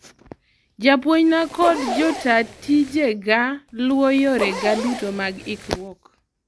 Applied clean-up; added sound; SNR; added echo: none; Zipper (clothing); 10 dB; none.